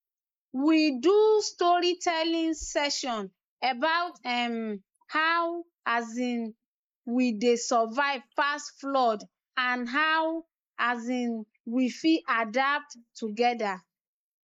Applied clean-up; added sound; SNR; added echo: neural mask model Resemble Enhance denoiser.